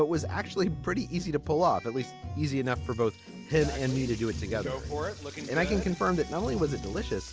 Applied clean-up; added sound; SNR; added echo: none; none; none; none.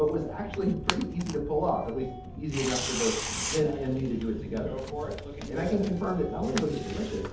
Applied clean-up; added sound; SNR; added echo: none; Tearing; 7 dB; reverberation time 0.6 s.